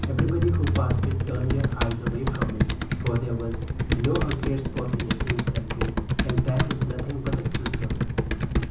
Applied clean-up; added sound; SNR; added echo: none; Computer keyboard; -4 dB; reverberation time 0.7 s.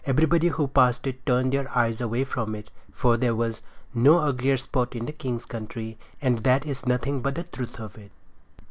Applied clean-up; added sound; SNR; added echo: none; none; none; none.